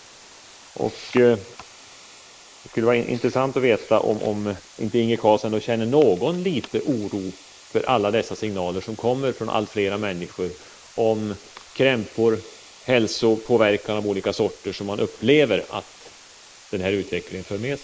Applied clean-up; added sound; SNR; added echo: neural mask model Resemble Enhance denoiser.